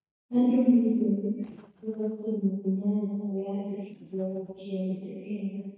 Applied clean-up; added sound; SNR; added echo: neural mask model DeepFilterNet 3.